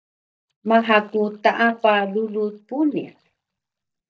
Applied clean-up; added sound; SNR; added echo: neural mask model DeepFilterNet 3.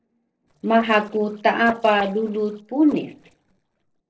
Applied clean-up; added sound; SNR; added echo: neural separator model SepFormer DNS4.